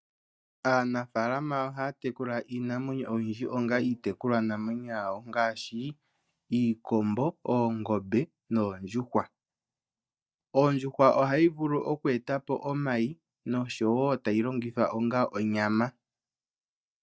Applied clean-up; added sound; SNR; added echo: neural mask model DeepFilterNet 3.